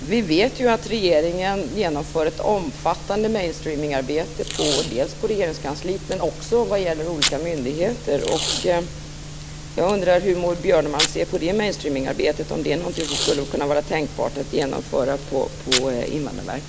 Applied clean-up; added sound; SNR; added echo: none; Packing tape, duct tape; 9 dB; none.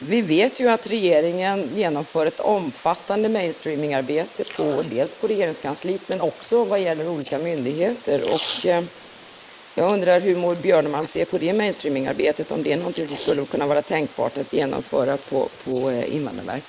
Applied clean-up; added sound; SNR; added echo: neural mask model Resemble Enhance denoiser.